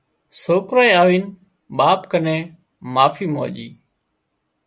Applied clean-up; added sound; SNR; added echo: none; none; none; none.